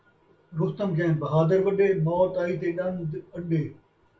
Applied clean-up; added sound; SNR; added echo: none; none; none; reverberation time 0.2 s.